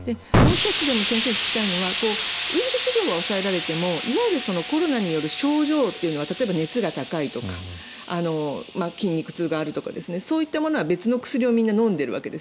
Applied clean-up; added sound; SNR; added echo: none; Explosion; 2 dB; none.